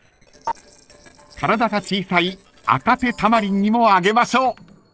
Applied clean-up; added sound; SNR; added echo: neural separator model SepFormer DNS4.